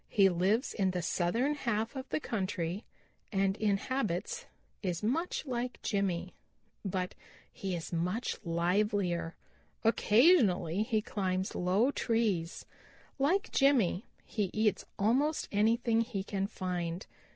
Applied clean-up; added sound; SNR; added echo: none; none; none; none.